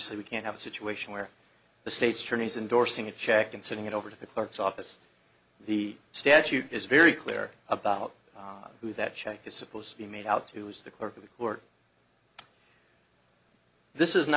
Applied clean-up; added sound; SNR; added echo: none; none; none; none.